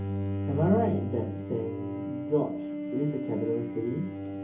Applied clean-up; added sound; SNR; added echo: none; Bowed string instrument; 3 dB; reverberation time 0.3 s.